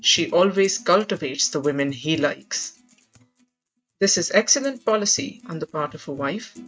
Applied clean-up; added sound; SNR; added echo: neural mask model RNNoise.